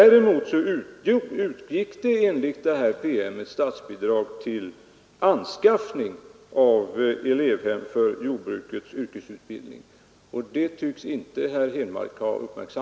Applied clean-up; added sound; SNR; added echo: none; none; none; none.